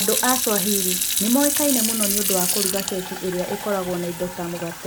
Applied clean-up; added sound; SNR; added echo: none; Fill (with liquid) / Sink (filling or washing); 0 dB; none.